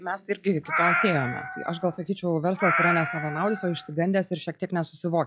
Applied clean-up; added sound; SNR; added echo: classical method log-MMSE.